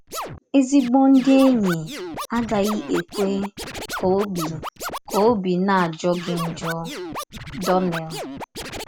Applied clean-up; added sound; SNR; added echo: none; Scratching (performance technique); 11 dB; none.